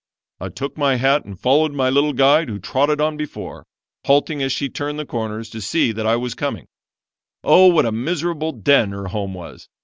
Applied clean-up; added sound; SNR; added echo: none; none; none; none.